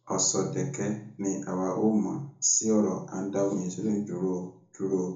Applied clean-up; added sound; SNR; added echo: none; none; none; reverberation time 0.6 s.